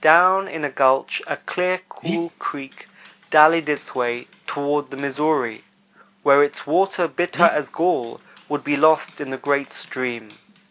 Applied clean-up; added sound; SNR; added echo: none; Dog; 19 dB; none.